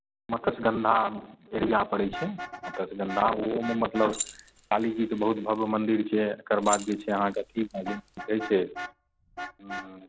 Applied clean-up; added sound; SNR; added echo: none; Vehicle horn, car horn, honking + Keys jangling; 13 dB; none.